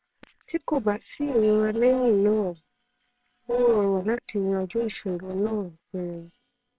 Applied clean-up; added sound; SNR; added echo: neural separator model SepFormer WHAMR!.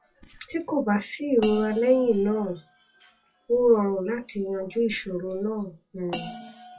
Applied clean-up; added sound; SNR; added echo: classical method WPE with log-MMSE.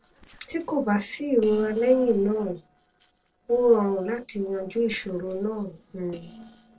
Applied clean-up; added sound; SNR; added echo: neural separator model SepFormer DNS4.